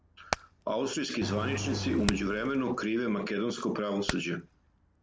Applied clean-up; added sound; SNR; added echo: none; Engine + Hammer; 7 dB; none.